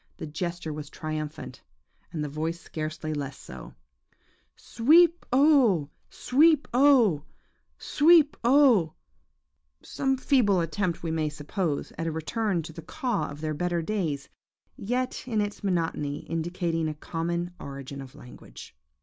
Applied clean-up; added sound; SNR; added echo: none; none; none; none.